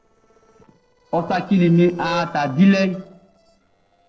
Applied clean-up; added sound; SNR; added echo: neural separator model SepFormer DNS4.